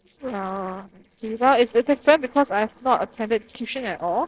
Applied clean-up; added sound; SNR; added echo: neural separator model SepFormer DNS4.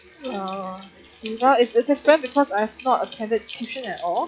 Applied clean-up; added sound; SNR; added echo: classical method log-MMSE.